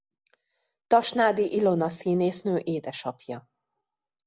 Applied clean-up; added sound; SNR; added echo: none; none; none; none.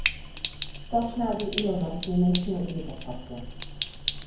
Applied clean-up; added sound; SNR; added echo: none; Sink (filling or washing); 0 dB; reverberation time 0.9 s.